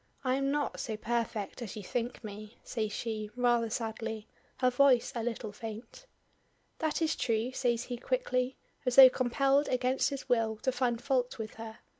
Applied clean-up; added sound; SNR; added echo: none; none; none; none.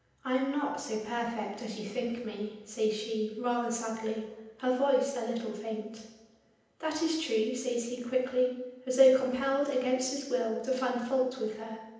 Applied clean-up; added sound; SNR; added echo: none; none; none; reverberation time 0.9 s.